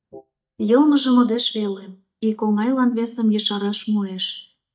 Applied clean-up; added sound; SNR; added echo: neural mask model DeepFilterNet 3.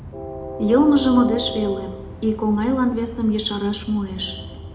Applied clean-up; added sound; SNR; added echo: none; Train; 12 dB; reverberation time 0.6 s.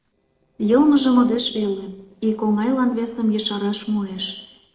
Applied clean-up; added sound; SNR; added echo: neural separator model SepFormer DNS4.